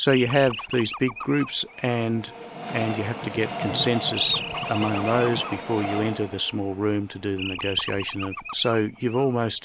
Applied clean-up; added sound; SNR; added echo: none; Animal + Train; 8 dB; none.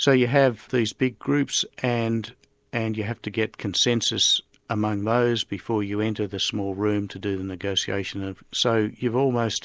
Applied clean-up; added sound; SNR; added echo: none; none; none; none.